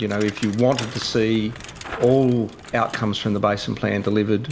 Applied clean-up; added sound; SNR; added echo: none; Bicycle; 16 dB; none.